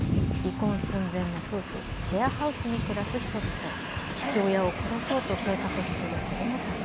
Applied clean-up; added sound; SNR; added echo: none; Train; 2 dB; none.